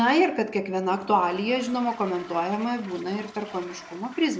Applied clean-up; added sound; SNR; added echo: none; Toilet flush; 20 dB; none.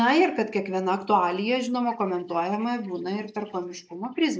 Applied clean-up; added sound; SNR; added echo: neural mask model Resemble Enhance denoiser.